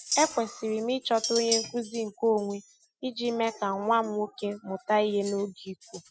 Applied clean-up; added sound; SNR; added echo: classical method spectral subtraction.